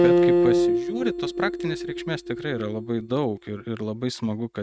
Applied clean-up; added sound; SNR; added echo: neural mask model RNNoise.